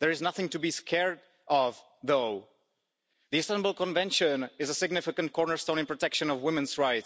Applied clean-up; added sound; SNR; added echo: none; none; none; none.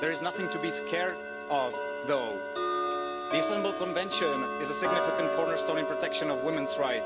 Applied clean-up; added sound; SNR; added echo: none; Tick-tock; -1 dB; none.